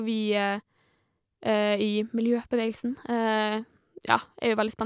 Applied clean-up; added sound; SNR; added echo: none; none; none; none.